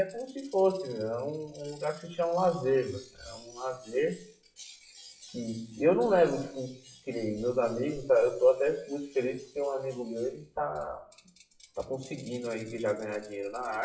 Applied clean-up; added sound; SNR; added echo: classical method WPE with log-MMSE.